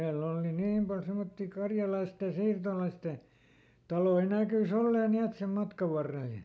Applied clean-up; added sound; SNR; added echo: none; none; none; none.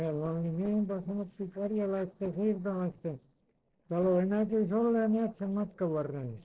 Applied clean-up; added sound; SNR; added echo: neural separator model SepFormer DNS4.